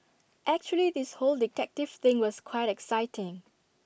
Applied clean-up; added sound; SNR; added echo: none; none; none; none.